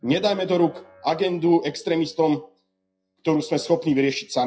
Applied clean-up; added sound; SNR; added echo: classical method WPE with log-MMSE.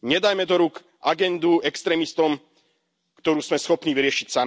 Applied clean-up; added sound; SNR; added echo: none; none; none; none.